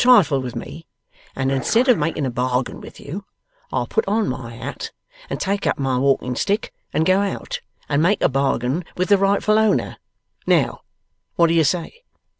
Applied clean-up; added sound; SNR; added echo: none; Dog; 14 dB; none.